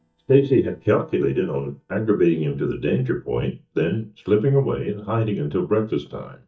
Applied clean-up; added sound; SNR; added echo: neural mask model DeepFilterNet 3.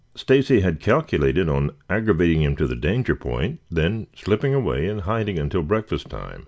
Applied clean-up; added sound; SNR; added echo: none; none; none; none.